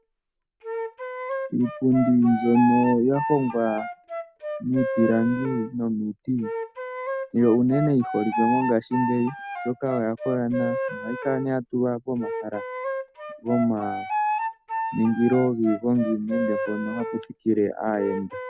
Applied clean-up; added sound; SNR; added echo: none; Wind instrument, woodwind instrument; 7 dB; none.